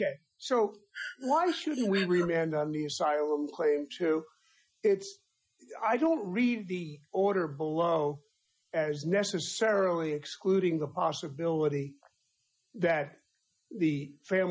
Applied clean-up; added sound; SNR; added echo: classical method Wiener filter.